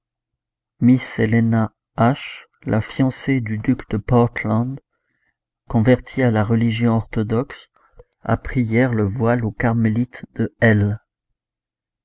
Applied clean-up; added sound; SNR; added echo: none; none; none; none.